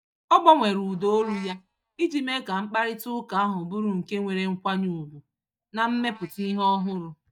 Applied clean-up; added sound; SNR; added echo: neural mask model DeepFilterNet 3.